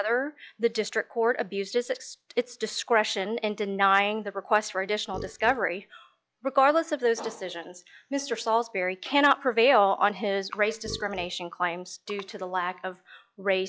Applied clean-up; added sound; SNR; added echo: classical method log-MMSE.